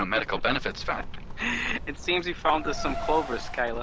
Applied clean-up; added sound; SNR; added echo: none; Car; 14 dB; none.